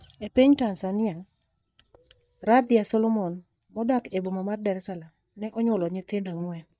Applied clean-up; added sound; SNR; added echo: neural mask model DeepFilterNet 3.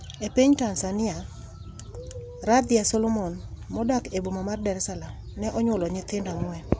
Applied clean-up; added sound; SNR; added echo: none; none; none; none.